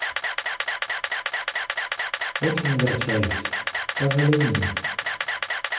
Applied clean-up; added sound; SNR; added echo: none; Camera; 1 dB; reverberation time 1.0 s.